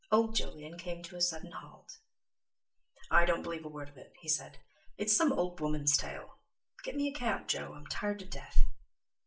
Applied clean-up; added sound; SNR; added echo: none; none; none; reverberation time 0.3 s.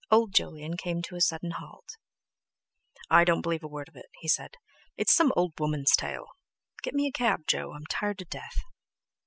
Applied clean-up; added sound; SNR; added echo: none; none; none; none.